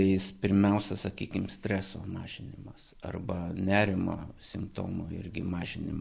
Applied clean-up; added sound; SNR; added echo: none; none; none; none.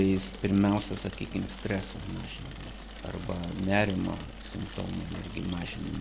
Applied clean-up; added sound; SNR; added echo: none; Mechanisms / Bicycle; 11 dB; none.